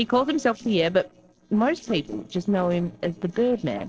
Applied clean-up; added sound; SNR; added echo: neural separator model SepFormer DNS4.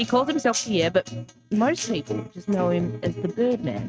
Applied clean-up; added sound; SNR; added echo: neural mask model RNNoise.